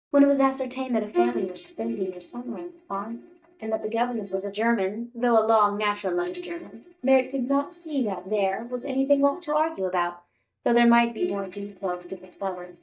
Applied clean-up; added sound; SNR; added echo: neural mask model DeepFilterNet 3.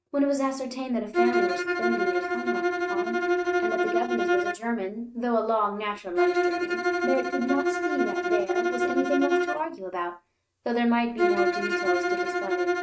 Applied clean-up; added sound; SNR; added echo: neural mask model RNNoise.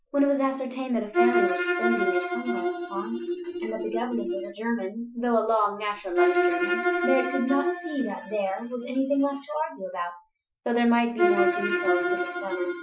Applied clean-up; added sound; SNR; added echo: classical method Wiener filter.